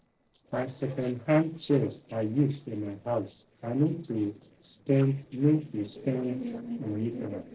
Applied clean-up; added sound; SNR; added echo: neural separator model SepFormer DNS4.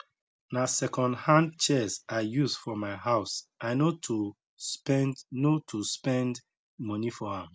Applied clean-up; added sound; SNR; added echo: none; none; none; none.